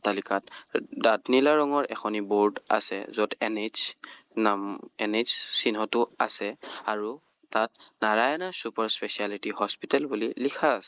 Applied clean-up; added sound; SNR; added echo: neural mask model Resemble Enhance denoiser.